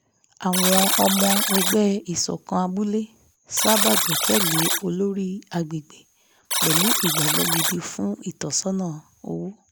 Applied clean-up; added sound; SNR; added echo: none; Alarm; 0 dB; none.